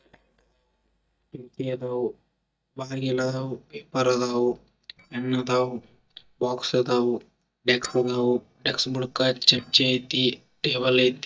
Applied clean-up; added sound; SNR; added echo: neural mask model DeepFilterNet 3.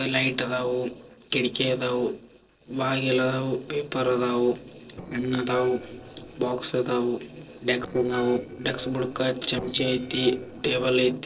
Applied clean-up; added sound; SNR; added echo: neural separator model SepFormer DNS4.